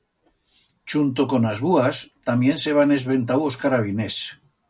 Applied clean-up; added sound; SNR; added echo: none; none; none; none.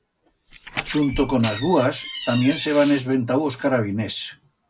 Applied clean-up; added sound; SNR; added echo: none; Door; 11 dB; none.